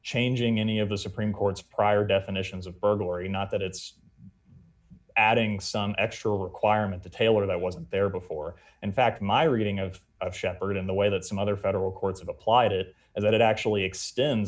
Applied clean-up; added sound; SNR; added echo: none; none; none; none.